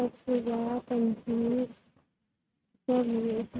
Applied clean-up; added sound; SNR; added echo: neural mask model RNNoise.